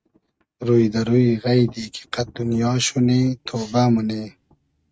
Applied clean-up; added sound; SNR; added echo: neural mask model RNNoise.